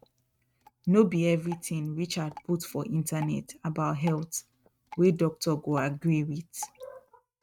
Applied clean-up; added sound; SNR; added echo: neural mask model RNNoise.